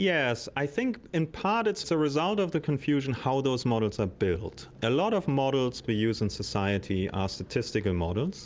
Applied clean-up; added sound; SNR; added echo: none; none; none; none.